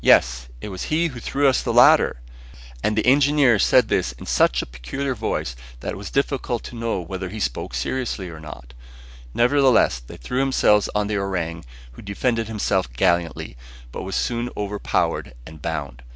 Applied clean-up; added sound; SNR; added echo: none; none; none; none.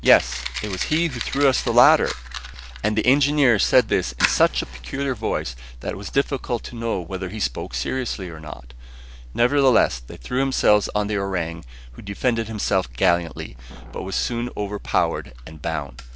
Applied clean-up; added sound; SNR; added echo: none; Fire; 15 dB; none.